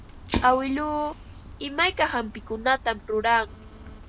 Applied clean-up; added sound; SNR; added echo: none; Fire; 11 dB; none.